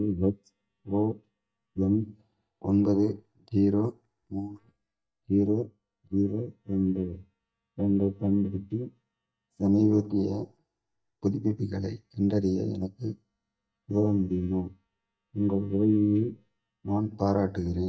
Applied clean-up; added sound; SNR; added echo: neural mask model DeepFilterNet 3.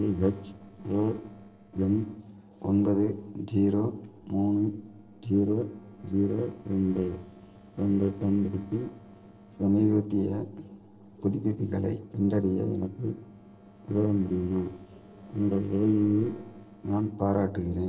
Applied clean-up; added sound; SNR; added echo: neural separator model SepFormer DNS4.